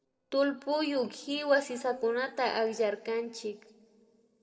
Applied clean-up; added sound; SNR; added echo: neural separator model SepFormer DNS4.